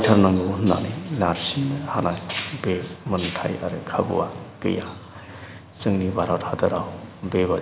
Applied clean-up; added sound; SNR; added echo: none; none; none; none.